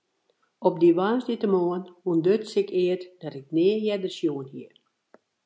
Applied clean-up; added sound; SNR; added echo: none; none; none; none.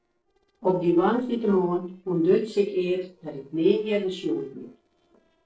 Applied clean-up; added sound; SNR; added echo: neural separator model SepFormer DNS4.